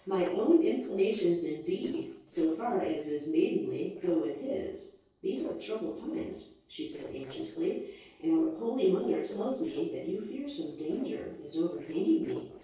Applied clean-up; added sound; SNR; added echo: neural separator model SepFormer DNS4.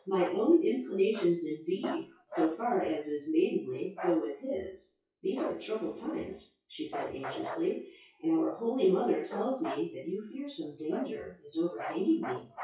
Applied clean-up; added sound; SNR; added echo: classical method WPE with log-MMSE.